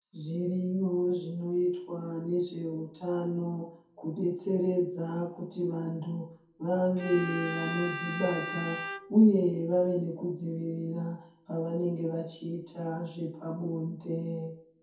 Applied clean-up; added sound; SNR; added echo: none; Bowed string instrument; 8 dB; reverberation time 0.6 s.